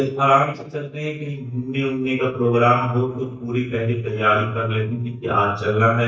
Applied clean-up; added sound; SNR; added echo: neural mask model DeepFilterNet 3.